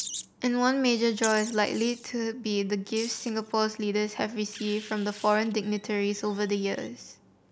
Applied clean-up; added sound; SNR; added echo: none; Wild animals; 16 dB; none.